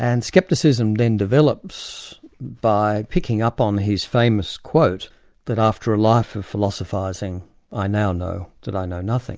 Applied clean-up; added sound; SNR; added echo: none; none; none; none.